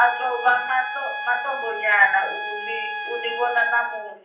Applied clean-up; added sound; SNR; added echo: none; Trumpet; 7 dB; reverberation time 0.6 s.